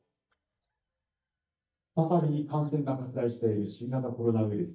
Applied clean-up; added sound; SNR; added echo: neural mask model DeepFilterNet 3.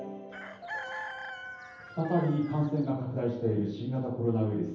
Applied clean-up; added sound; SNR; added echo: none; Chicken, rooster; 11 dB; reverberation time 0.9 s.